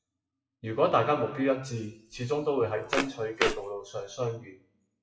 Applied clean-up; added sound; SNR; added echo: classical method WPE with log-MMSE.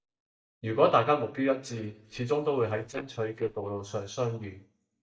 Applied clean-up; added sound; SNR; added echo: neural mask model DeepFilterNet 3.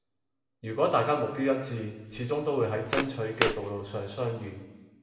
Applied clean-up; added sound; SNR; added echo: none; Walk, footsteps; 6 dB; reverberation time 1.1 s.